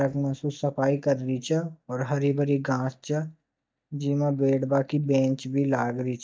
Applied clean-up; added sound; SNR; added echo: neural mask model DeepFilterNet 3.